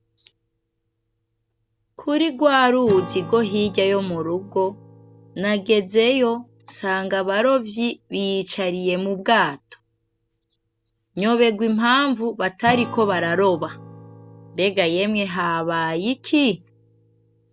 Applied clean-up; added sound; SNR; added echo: none; Acoustic guitar / Strum; 19 dB; none.